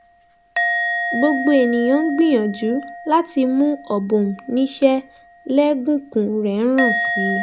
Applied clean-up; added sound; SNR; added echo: none; Musical instrument; 8 dB; none.